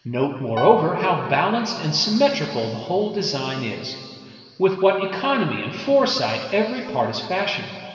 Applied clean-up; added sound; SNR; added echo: none; Piano; 11 dB; reverberation time 2.5 s.